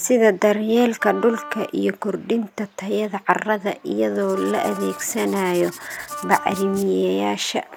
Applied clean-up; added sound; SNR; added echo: none; Wind instrument, woodwind instrument + Writing; 15 dB; none.